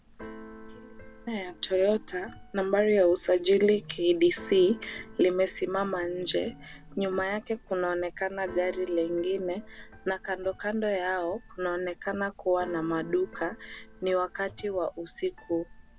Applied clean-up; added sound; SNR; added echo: none; Keyboard (musical); 19 dB; none.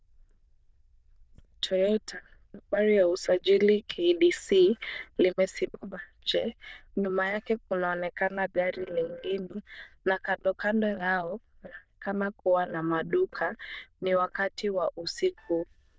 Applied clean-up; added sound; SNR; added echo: neural diffusion model UNIVERSE++.